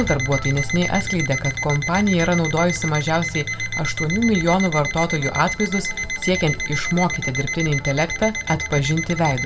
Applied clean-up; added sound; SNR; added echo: none; Alarm; 6 dB; reverberation time 1.0 s.